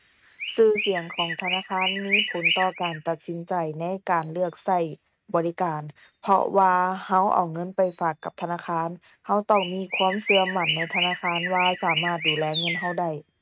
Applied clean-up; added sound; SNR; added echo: neural mask model RNNoise.